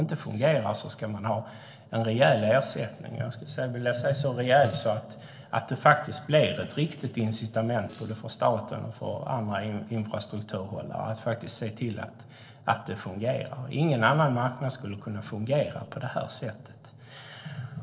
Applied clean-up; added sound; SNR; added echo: neural separator model SepFormer DNS4.